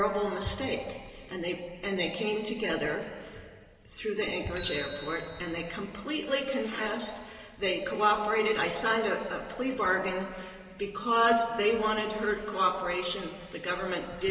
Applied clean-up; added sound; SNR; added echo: none; Bicycle; 13 dB; reverberation time 2.5 s.